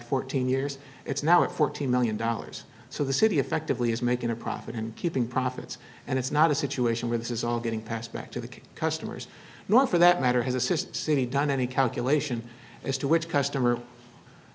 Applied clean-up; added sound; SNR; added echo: none; none; none; none.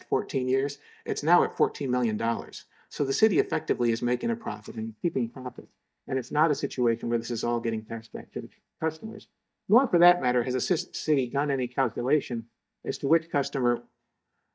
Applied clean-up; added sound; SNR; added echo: neural mask model DeepFilterNet 3.